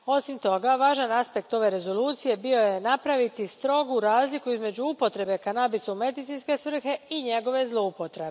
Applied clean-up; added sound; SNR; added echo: none; none; none; none.